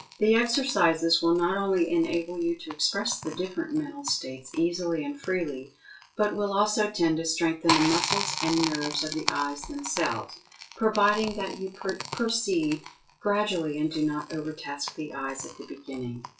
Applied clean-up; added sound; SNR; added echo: classical method WPE with log-MMSE.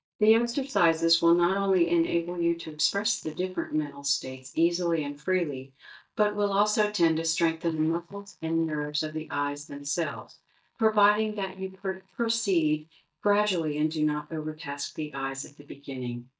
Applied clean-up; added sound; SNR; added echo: neural mask model DeepFilterNet 3.